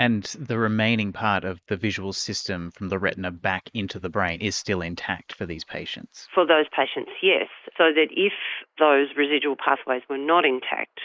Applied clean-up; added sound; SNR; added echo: neural mask model Resemble Enhance denoiser.